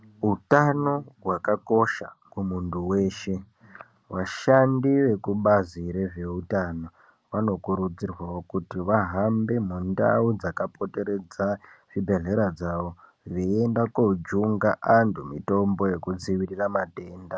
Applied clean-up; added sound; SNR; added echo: none; none; none; none.